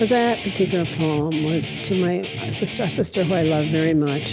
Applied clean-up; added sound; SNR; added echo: none; Guitar; 8 dB; none.